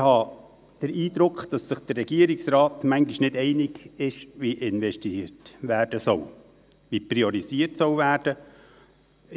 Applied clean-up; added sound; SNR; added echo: none; none; none; none.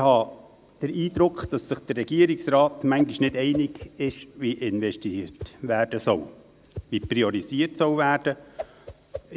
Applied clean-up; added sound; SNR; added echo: none; Whoosh, swoosh, swish; 18 dB; none.